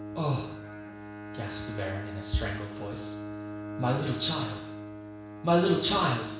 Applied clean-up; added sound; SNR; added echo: none; Bowed string instrument; 8 dB; reverberation time 0.7 s.